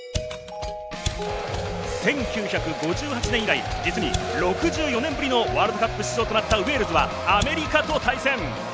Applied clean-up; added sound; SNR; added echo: none; Mechanisms + Mallet percussion; 8 dB; none.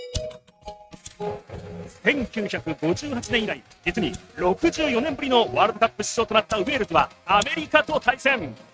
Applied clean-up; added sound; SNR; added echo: neural mask model RNNoise.